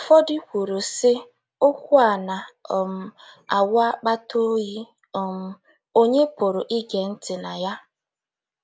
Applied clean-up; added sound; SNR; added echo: none; none; none; none.